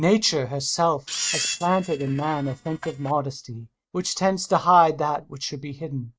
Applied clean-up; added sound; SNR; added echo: neural mask model RNNoise.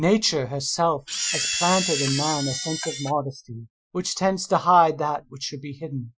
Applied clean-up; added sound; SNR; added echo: classical method Wiener filter.